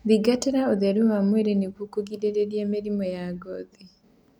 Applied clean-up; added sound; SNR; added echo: none; none; none; none.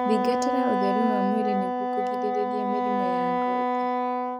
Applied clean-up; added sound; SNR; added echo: none; Wind instrument, woodwind instrument; -5 dB; none.